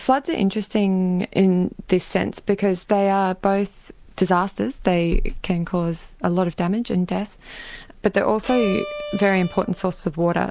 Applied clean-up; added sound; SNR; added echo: none; Bowed string instrument; 11 dB; none.